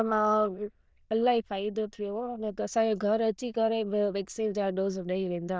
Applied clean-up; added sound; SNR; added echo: neural diffusion model UNIVERSE++.